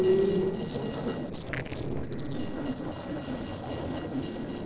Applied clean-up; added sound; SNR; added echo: neural separator model SepFormer DNS4.